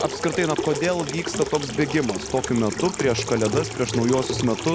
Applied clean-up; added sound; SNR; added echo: none; Sink (filling or washing) / Water tap, faucet; 6 dB; none.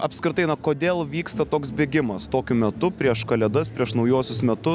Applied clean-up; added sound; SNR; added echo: none; none; none; none.